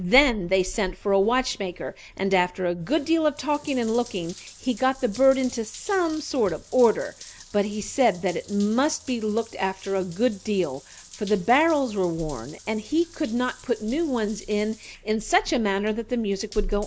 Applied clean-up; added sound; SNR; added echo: none; Drip / Trickle, dribble / Bathtub (filling or washing) / Water tap, faucet; 17 dB; none.